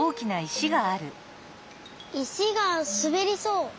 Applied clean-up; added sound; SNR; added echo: none; none; none; none.